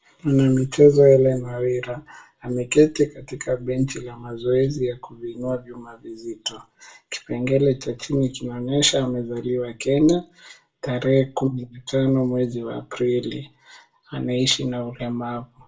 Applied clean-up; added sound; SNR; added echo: none; none; none; reverberation time 0.2 s.